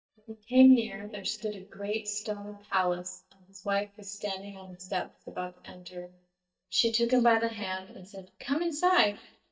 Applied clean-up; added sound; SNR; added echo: neural mask model DeepFilterNet 3.